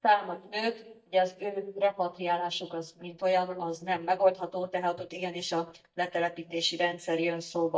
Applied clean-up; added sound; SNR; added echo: neural mask model DeepFilterNet 3.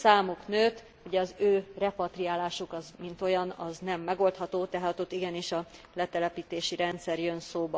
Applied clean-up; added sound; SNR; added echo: none; none; none; none.